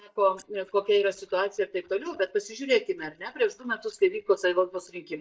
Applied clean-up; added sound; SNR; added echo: neural mask model DeepFilterNet 3.